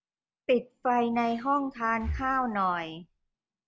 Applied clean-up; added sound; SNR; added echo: none; Breathing; 13 dB; none.